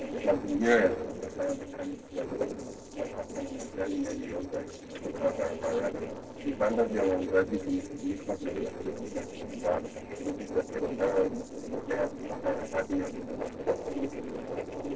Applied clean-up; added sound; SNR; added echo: neural separator model SepFormer DNS4.